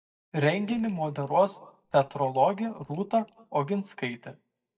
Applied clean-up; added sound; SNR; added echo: neural mask model DeepFilterNet 3.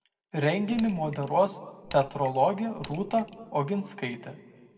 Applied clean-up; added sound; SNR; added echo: none; Raindrop / Splash, splatter; 13 dB; reverberation time 1.2 s.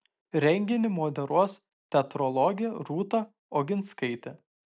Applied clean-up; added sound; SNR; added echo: none; none; none; none.